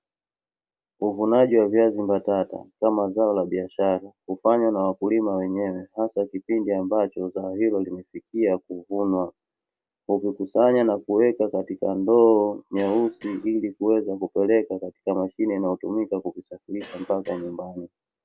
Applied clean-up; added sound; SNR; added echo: none; Cough; 20 dB; none.